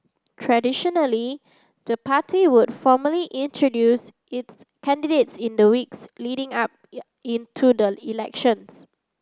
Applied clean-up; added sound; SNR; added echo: none; none; none; none.